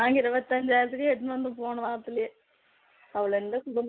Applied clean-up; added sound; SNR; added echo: none; none; none; none.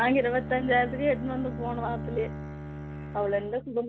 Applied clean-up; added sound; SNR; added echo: none; Bowed string instrument; 8 dB; none.